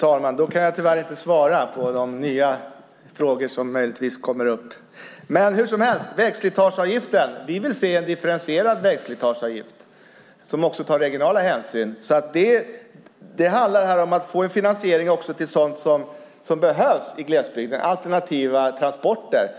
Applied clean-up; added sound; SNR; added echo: none; none; none; none.